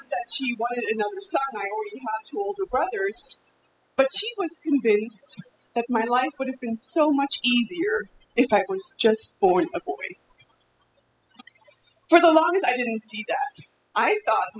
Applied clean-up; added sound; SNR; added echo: classical method spectral subtraction.